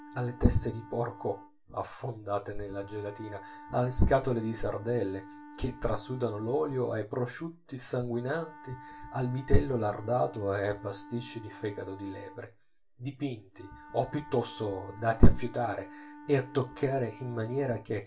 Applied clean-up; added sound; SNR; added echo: none; Wind instrument, woodwind instrument; 20 dB; reverberation time 0.2 s.